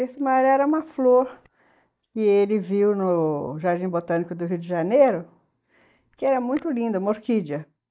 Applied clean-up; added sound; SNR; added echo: neural mask model DeepFilterNet 3.